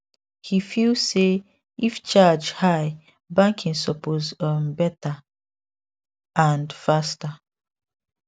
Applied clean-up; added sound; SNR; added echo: none; none; none; none.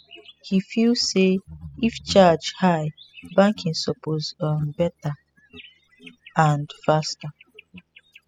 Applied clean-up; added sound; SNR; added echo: classical method spectral subtraction.